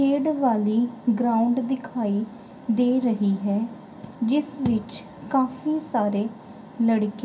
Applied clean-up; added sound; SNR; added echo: none; none; none; reverberation time 0.3 s.